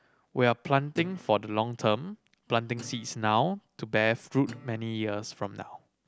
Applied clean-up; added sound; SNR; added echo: none; Guitar; 20 dB; none.